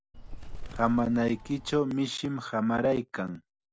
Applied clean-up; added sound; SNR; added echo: none; Bird; 10 dB; none.